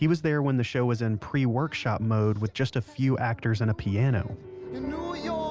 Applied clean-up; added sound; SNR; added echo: none; none; none; none.